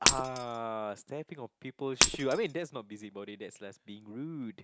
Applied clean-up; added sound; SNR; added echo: none; Shatter; -4 dB; none.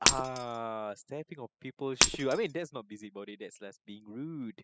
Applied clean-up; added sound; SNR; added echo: classical method spectral subtraction.